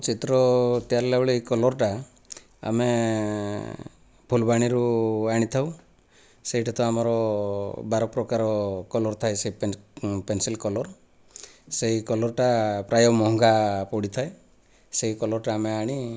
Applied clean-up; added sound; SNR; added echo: none; none; none; none.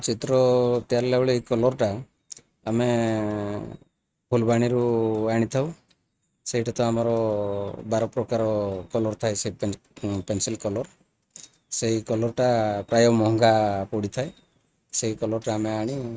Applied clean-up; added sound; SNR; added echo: neural mask model RNNoise.